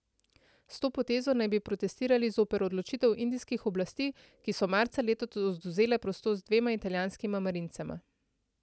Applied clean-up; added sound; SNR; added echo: none; none; none; none.